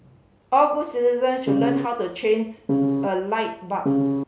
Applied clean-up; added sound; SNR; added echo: none; Piano; -4 dB; none.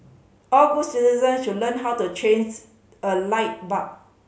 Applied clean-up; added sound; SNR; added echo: none; none; none; none.